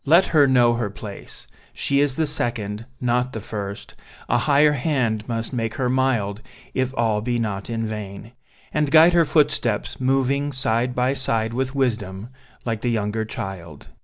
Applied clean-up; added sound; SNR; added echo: none; none; none; none.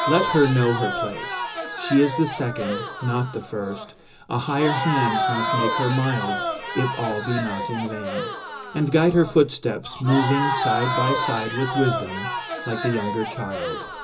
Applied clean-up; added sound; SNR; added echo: none; Crowd; 4 dB; reverberation time 0.2 s.